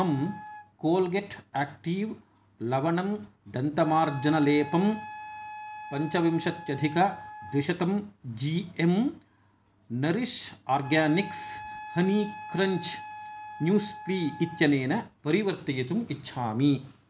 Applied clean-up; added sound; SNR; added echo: none; Wind instrument, woodwind instrument; 16 dB; none.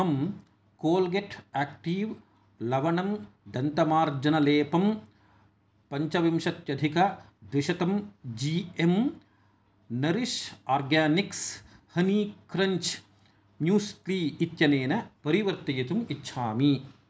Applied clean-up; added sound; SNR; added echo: none; none; none; none.